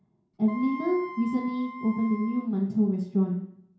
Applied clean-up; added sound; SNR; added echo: none; Wind instrument, woodwind instrument; 13 dB; reverberation time 0.6 s.